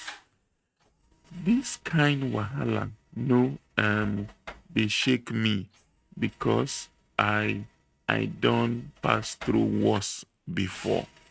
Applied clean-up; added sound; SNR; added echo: neural mask model RNNoise.